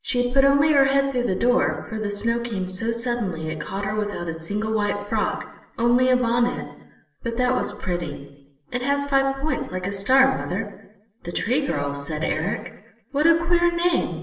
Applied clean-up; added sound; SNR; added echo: none; none; none; reverberation time 0.8 s.